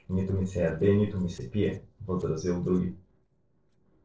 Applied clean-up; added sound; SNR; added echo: neural separator model SepFormer DNS4.